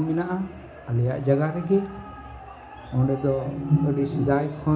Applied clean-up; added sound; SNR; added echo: none; Cricket; 19 dB; reverberation time 0.4 s.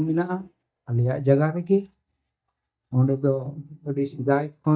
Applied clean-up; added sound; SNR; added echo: neural mask model DeepFilterNet 3.